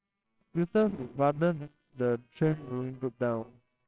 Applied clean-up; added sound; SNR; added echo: neural separator model SepFormer WHAMR!.